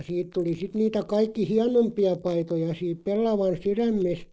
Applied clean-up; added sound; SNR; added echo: neural mask model Resemble Enhance denoiser.